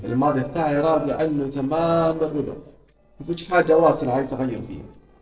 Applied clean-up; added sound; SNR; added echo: neural separator model SepFormer DNS4.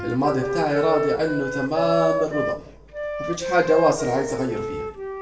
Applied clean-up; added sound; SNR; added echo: none; Wind instrument, woodwind instrument; 3 dB; reverberation time 0.7 s.